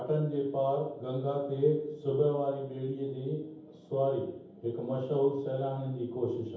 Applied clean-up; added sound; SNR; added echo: none; none; none; reverberation time 0.9 s.